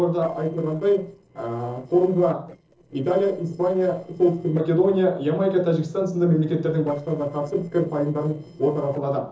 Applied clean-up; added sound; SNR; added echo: neural separator model SepFormer DNS4.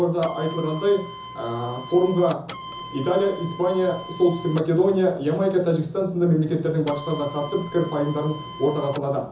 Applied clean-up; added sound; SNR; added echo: none; Printer; 13 dB; reverberation time 0.6 s.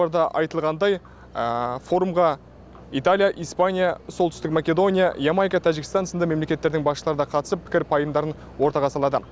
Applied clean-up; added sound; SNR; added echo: none; none; none; none.